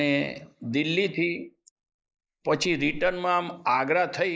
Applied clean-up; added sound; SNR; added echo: neural mask model Resemble Enhance denoiser.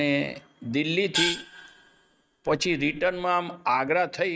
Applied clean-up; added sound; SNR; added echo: neural mask model RNNoise.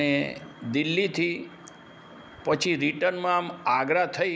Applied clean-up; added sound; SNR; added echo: none; none; none; none.